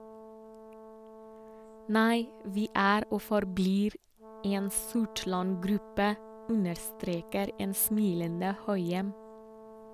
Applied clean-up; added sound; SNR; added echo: none; Brass instrument; 18 dB; none.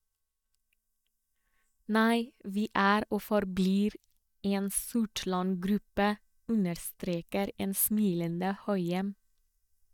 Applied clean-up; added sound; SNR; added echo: neural mask model DeepFilterNet 3.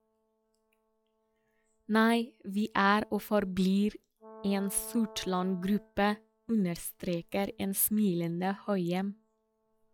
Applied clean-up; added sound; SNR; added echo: classical method log-MMSE.